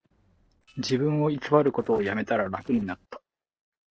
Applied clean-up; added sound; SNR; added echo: neural separator model SepFormer DNS4.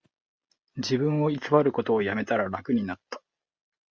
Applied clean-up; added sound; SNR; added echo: none; none; none; none.